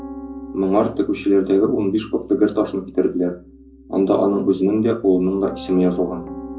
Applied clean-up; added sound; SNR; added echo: none; Piano; 16 dB; reverberation time 0.4 s.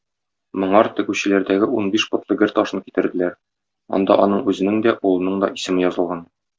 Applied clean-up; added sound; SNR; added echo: none; none; none; none.